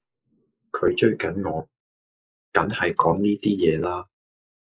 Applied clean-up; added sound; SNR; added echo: neural mask model Resemble Enhance denoiser.